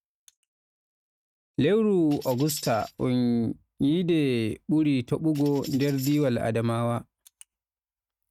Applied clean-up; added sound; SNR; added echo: neural mask model RNNoise.